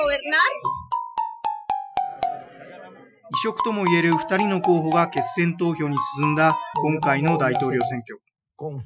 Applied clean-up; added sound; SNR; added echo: classical method Wiener filter.